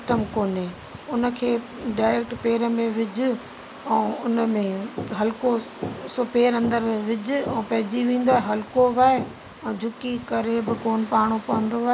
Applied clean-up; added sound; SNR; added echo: none; none; none; none.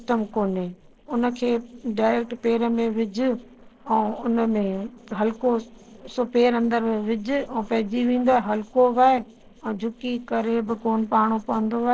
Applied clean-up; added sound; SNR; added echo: neural separator model SepFormer DNS4.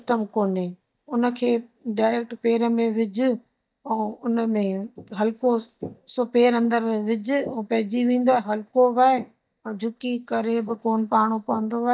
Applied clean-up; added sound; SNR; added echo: neural mask model DeepFilterNet 3.